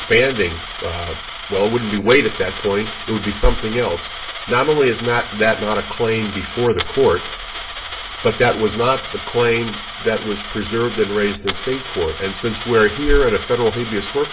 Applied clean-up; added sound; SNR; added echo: none; Coin (dropping); 10 dB; reverberation time 0.2 s.